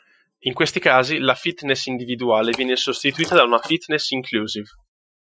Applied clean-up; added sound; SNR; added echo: classical method Wiener filter.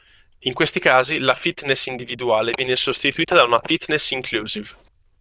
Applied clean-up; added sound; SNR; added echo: neural diffusion model UNIVERSE++.